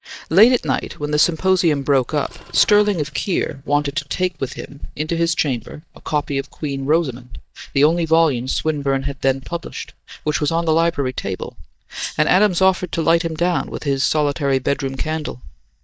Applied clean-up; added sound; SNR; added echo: neural mask model DeepFilterNet 3.